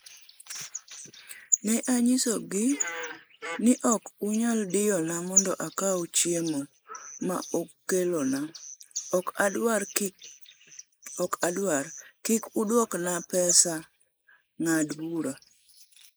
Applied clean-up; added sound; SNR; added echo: neural mask model Resemble Enhance denoiser.